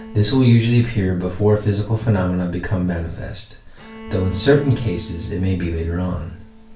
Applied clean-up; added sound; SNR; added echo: none; Bowed string instrument; 19 dB; reverberation time 0.3 s.